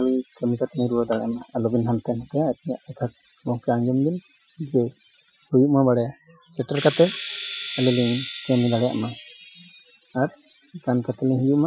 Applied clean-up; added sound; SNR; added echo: classical method Wiener filter.